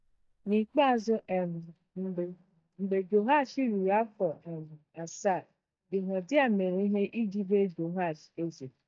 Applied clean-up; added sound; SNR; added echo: neural mask model DeepFilterNet 3.